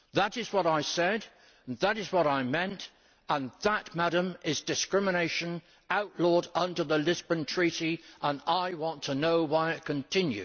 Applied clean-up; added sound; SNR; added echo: none; none; none; none.